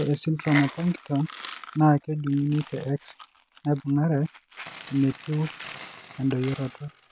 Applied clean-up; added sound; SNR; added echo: none; Coin (dropping); 14 dB; none.